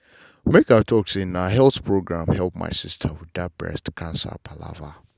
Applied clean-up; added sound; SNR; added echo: none; none; none; none.